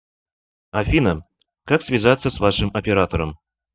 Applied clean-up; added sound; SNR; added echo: neural mask model DeepFilterNet 3.